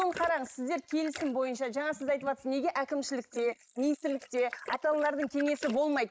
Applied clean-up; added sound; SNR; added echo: neural mask model Resemble Enhance denoiser.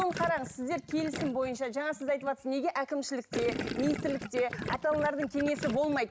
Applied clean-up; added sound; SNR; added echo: none; Gurgling; 9 dB; none.